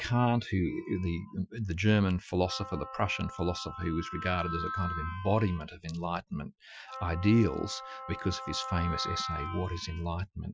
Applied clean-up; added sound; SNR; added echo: classical method Wiener filter.